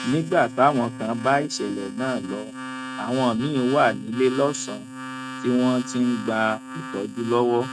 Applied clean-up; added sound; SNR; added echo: neural mask model RNNoise.